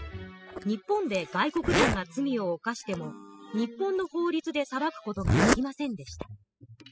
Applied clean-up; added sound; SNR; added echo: classical method spectral subtraction.